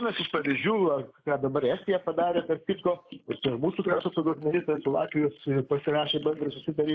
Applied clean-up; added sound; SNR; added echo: neural mask model Resemble Enhance denoiser.